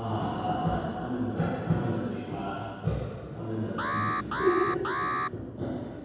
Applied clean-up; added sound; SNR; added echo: none; Alarm; 0 dB; reverberation time 2.0 s.